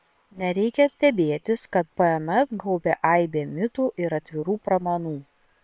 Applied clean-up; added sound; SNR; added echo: neural separator model SepFormer WHAM!.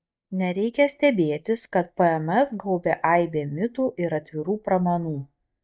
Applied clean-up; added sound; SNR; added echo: neural mask model DeepFilterNet 3.